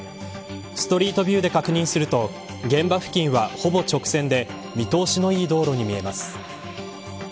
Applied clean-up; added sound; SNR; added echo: none; none; none; none.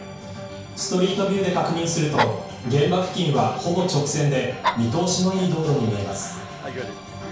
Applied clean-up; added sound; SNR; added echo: none; Dog; 12 dB; reverberation time 0.5 s.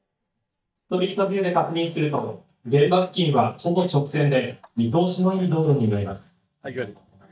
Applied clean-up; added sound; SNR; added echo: neural mask model DeepFilterNet 3.